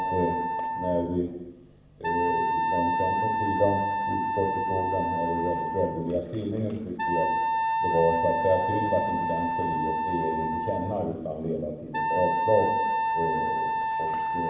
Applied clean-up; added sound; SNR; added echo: none; Wind instrument, woodwind instrument; -1 dB; reverberation time 0.9 s.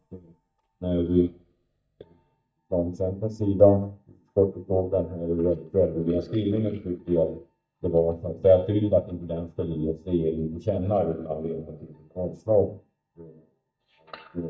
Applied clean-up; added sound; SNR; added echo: neural mask model DeepFilterNet 3.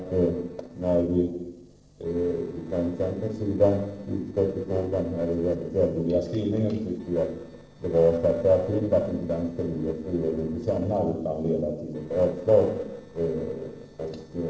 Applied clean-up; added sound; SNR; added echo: neural separator model SepFormer DNS4.